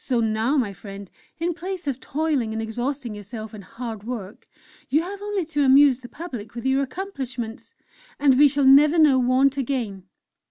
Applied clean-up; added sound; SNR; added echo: none; none; none; none.